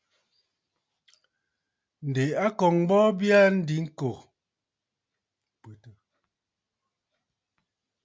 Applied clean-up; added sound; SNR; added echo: none; none; none; none.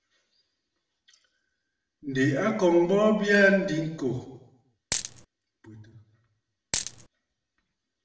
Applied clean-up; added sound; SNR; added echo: none; Coin (dropping); 3 dB; reverberation time 0.8 s.